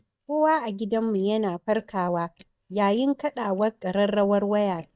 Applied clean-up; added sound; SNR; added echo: neural mask model DeepFilterNet 3.